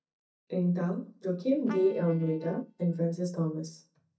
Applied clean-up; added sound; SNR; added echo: neural mask model DeepFilterNet 3.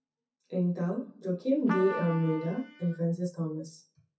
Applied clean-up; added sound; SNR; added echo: classical method WPE with log-MMSE.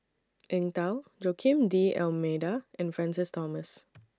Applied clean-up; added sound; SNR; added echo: none; none; none; none.